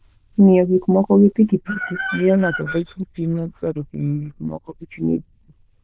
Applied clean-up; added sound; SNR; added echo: neural diffusion model UNIVERSE++.